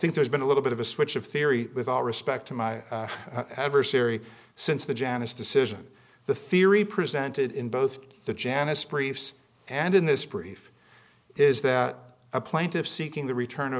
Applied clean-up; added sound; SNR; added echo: none; none; none; none.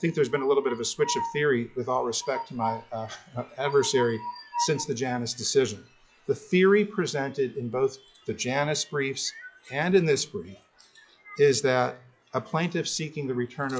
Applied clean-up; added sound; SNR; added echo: classical method log-MMSE.